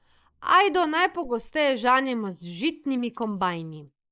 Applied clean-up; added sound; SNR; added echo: neural mask model Resemble Enhance denoiser.